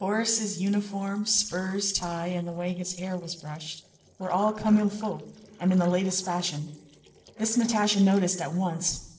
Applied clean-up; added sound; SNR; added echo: neural separator model SepFormer DNS4.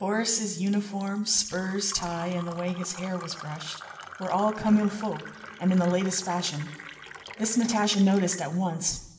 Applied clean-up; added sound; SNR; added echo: none; Fill (with liquid); 17 dB; reverberation time 0.8 s.